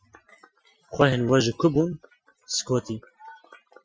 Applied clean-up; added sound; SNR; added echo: classical method Wiener filter.